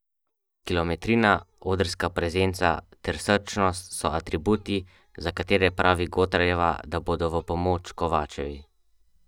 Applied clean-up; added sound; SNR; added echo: neural mask model DeepFilterNet 3.